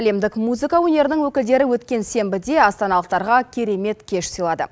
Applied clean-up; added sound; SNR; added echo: none; none; none; none.